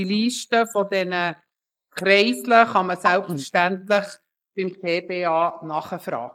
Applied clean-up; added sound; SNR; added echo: neural mask model Resemble Enhance denoiser.